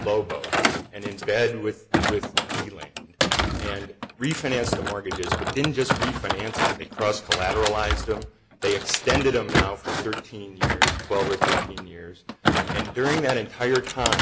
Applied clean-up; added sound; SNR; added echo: none; Thump, thud; -1 dB; none.